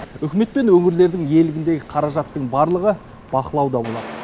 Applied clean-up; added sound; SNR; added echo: none; none; none; none.